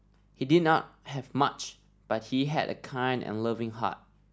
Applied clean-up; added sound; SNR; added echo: none; none; none; none.